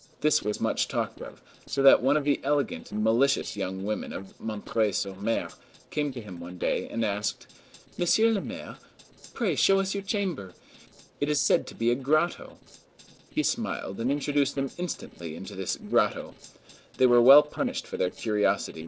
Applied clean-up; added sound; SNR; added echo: neural separator model SepFormer DNS4.